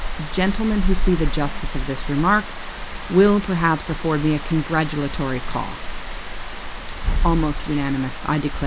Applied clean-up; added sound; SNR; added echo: none; Rain; 2 dB; none.